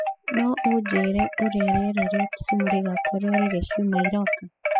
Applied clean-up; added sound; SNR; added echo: classical method spectral subtraction.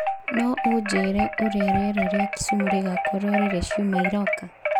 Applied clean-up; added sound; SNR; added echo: none; Wind chime; 2 dB; none.